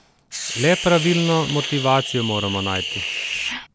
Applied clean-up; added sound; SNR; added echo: none; Hiss; 5 dB; none.